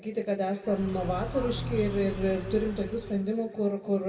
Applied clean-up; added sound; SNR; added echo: none; Car; 8 dB; reverberation time 2.4 s.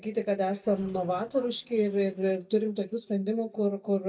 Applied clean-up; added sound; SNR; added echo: neural mask model DeepFilterNet 3.